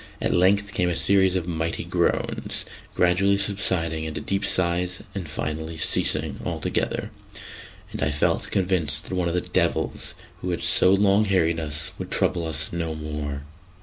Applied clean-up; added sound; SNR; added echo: none; none; none; none.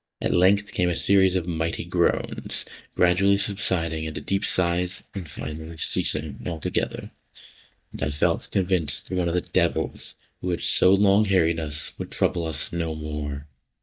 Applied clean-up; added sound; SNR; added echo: neural mask model DeepFilterNet 3.